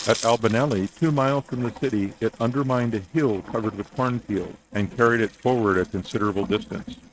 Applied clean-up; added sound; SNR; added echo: neural mask model RNNoise.